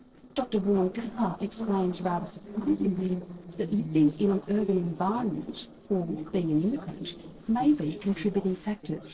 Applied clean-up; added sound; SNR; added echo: neural separator model SepFormer DNS4.